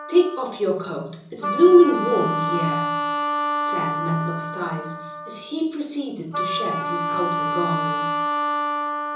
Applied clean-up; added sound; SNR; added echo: none; Wind instrument, woodwind instrument; 3 dB; reverberation time 0.7 s.